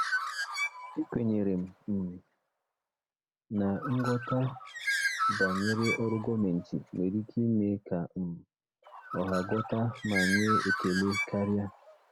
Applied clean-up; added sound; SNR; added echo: none; Bird; 4 dB; none.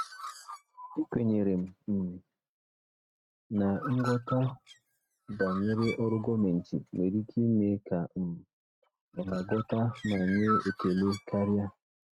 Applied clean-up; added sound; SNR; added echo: neural mask model RNNoise.